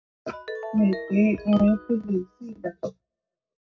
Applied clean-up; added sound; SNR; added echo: none; Ringtone; 13 dB; reverberation time 0.4 s.